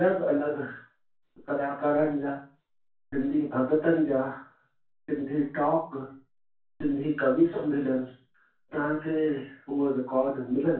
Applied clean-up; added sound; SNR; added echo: none; none; none; reverberation time 0.3 s.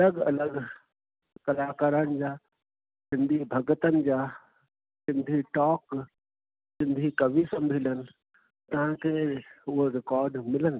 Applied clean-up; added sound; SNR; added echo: none; none; none; none.